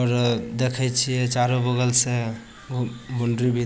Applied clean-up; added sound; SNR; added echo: none; none; none; none.